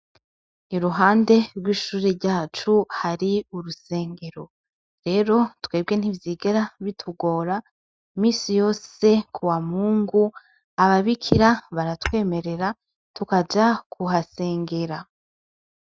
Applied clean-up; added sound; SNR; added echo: classical method Wiener filter.